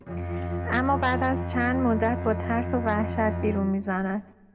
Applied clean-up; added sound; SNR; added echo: none; Bowed string instrument; 4 dB; reverberation time 2.0 s.